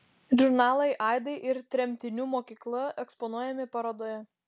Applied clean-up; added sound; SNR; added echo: none; none; none; none.